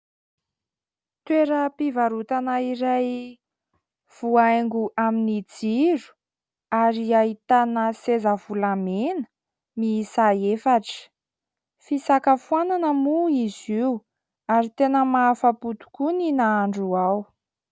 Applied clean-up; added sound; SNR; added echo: none; none; none; none.